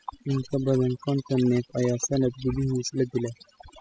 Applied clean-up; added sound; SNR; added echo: classical method spectral subtraction.